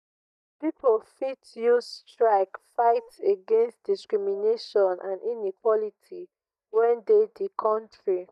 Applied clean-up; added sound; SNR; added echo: neural mask model DeepFilterNet 3.